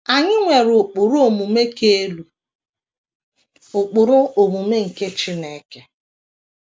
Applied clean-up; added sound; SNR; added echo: none; none; none; none.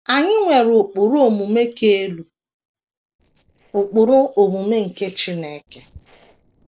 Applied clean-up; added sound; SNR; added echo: neural separator model SepFormer DNS4.